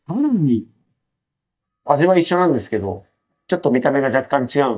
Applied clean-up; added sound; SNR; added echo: neural mask model DeepFilterNet 3.